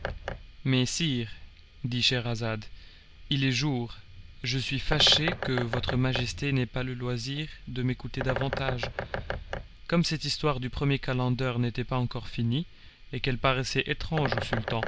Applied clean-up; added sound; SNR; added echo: none; Bird; 9 dB; none.